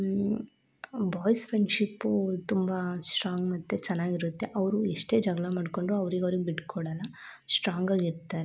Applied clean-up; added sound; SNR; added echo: none; none; none; none.